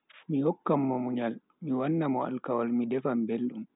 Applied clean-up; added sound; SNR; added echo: none; none; none; none.